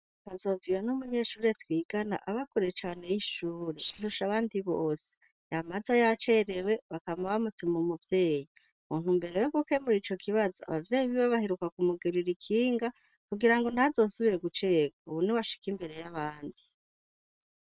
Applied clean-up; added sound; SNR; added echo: neural separator model SepFormer WHAM!.